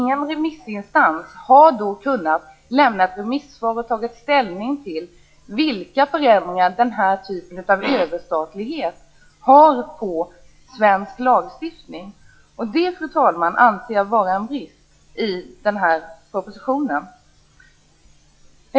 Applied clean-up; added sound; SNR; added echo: classical method log-MMSE.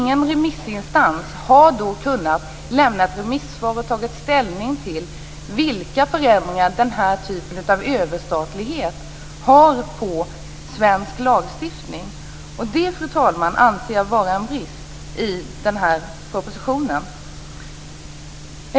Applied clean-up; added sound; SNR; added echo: none; none; none; none.